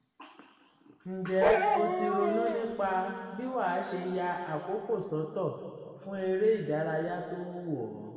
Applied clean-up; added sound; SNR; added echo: none; Bark; -1 dB; reverberation time 2.3 s.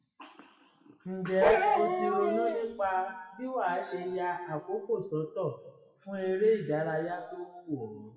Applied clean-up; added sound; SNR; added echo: classical method WPE with log-MMSE.